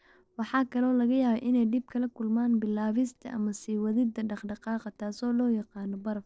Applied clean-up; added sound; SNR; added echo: neural separator model SepFormer DNS4.